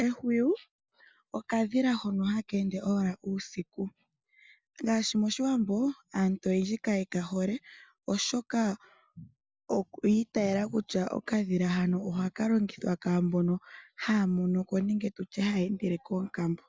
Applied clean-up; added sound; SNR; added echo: none; none; none; none.